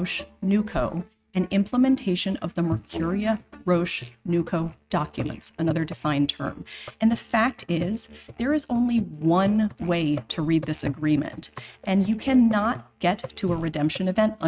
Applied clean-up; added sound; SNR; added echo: neural mask model RNNoise.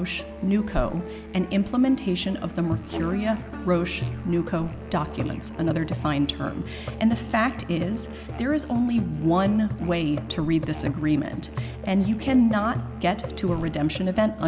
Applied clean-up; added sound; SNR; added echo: none; Musical instrument; 10 dB; none.